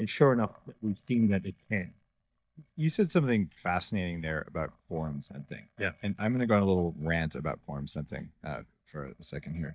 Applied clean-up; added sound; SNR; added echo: neural mask model DeepFilterNet 3.